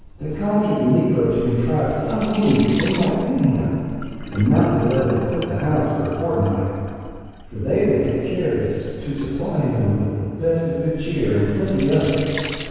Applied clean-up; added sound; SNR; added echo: none; Sink (filling or washing); 15 dB; reverberation time 2.2 s.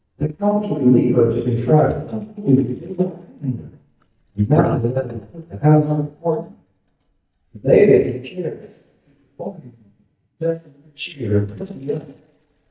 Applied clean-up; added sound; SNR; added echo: neural mask model DeepFilterNet 3.